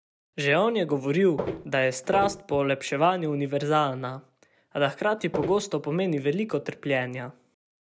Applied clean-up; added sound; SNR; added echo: none; Walk, footsteps; 4 dB; none.